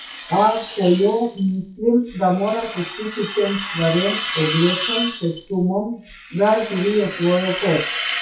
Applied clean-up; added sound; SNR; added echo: classical method WPE with log-MMSE.